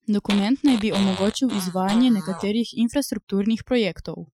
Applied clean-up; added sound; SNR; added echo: classical method Wiener filter.